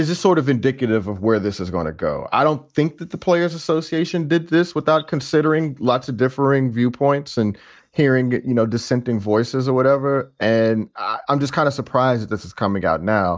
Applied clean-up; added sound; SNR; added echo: neural mask model DeepFilterNet 3.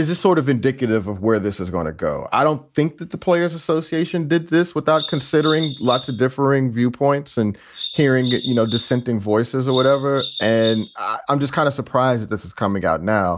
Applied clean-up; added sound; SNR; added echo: none; Bird vocalization, bird call, bird song; 11 dB; none.